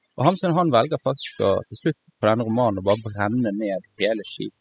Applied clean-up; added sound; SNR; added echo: classical method spectral subtraction.